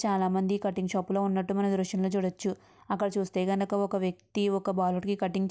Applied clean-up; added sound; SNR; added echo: none; none; none; none.